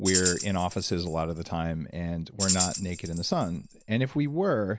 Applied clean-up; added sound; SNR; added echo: none; Tambourine; 5 dB; none.